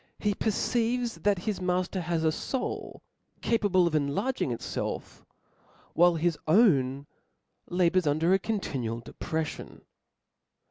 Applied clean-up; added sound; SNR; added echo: none; none; none; none.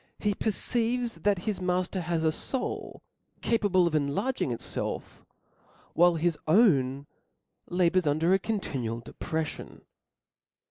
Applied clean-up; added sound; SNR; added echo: neural mask model Resemble Enhance denoiser.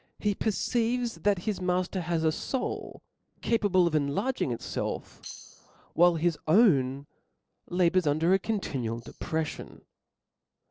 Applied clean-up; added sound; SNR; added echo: neural separator model SepFormer DNS4.